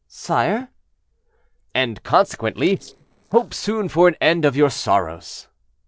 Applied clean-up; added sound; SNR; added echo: neural separator model SepFormer DNS4.